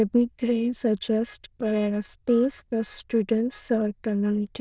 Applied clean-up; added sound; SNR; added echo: neural diffusion model UNIVERSE++.